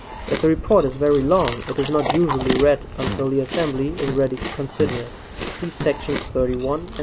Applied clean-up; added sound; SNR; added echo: none; Chewing, mastication + Fart; 7 dB; none.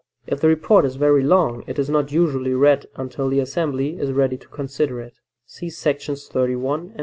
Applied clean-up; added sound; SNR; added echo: none; none; none; none.